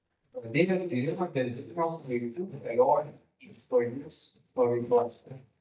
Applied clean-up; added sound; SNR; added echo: neural mask model DeepFilterNet 3.